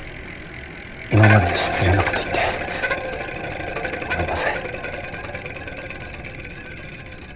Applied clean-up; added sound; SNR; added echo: none; Bicycle; 2 dB; none.